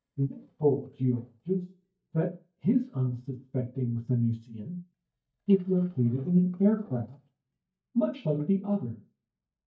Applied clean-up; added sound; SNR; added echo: neural mask model DeepFilterNet 3.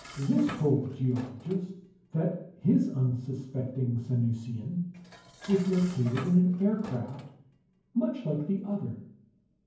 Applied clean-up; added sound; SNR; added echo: none; Dishes, pots, and pans; 19 dB; reverberation time 0.9 s.